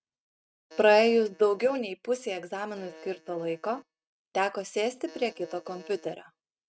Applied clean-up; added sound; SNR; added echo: neural mask model RNNoise.